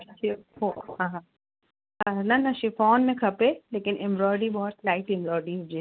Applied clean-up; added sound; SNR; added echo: none; none; none; none.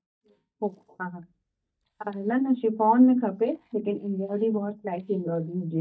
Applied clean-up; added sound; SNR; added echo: neural mask model DeepFilterNet 3.